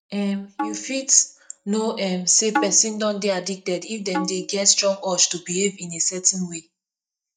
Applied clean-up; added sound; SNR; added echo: neural mask model DeepFilterNet 3.